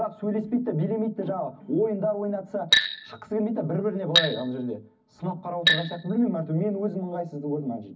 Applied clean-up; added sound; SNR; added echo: none; Glass; 0 dB; reverberation time 0.4 s.